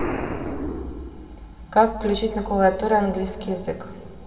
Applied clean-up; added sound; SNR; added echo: none; Explosion; 10 dB; reverberation time 2.4 s.